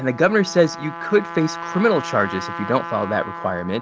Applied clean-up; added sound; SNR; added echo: none; Trumpet; 11 dB; none.